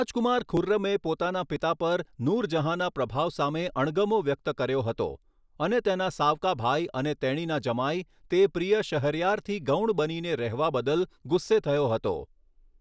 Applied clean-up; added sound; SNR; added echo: none; none; none; none.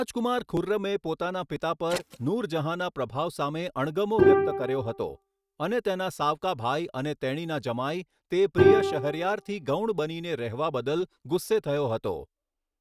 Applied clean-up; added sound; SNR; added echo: neural mask model RNNoise.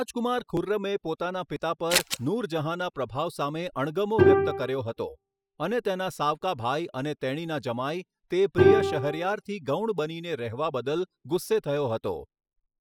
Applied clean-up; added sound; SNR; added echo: classical method spectral subtraction.